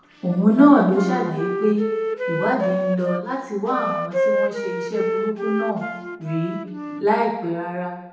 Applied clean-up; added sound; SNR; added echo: none; Wind instrument, woodwind instrument; 5 dB; reverberation time 0.9 s.